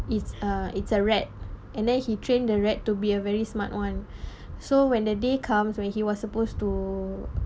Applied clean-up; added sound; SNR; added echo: none; none; none; none.